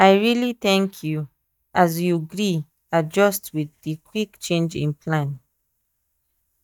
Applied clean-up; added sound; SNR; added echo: neural mask model DeepFilterNet 3.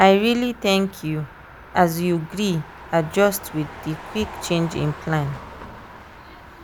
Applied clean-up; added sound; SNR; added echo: none; Motor vehicle (road); 17 dB; none.